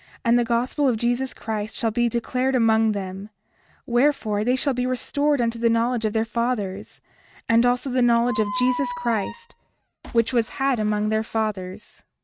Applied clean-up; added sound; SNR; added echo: neural mask model RNNoise.